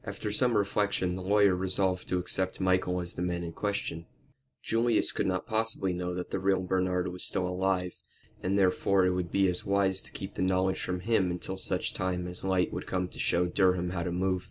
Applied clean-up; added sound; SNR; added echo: none; none; none; none.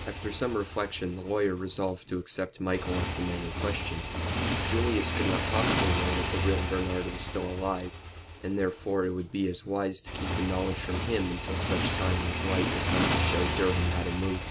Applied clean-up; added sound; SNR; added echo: none; Motorcycle / Engine; 0 dB; none.